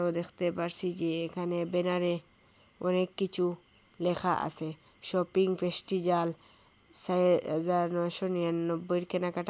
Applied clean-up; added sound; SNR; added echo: none; none; none; none.